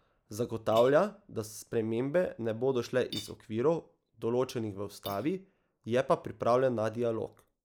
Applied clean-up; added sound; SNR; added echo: neural mask model Resemble Enhance denoiser.